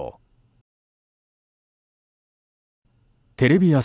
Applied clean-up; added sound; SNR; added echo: none; none; none; none.